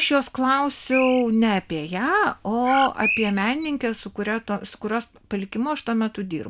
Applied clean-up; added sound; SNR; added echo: none; Bird; 4 dB; none.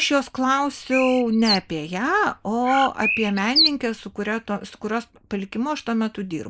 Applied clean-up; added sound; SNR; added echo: neural mask model Resemble Enhance denoiser.